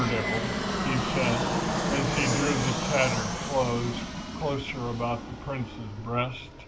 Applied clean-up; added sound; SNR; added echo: none; Fixed-wing aircraft, airplane; 0 dB; none.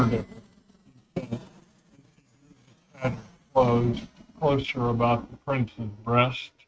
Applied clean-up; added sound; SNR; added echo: neural mask model RNNoise.